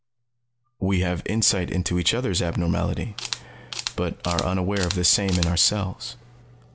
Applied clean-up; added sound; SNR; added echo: none; Camera; 11 dB; none.